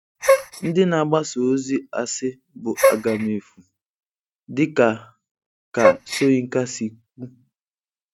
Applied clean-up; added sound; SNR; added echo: neural mask model RNNoise.